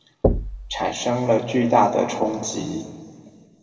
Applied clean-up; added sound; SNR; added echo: none; Knock / Wood; 5 dB; reverberation time 2.1 s.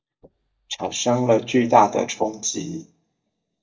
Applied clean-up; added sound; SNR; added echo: neural mask model DeepFilterNet 3.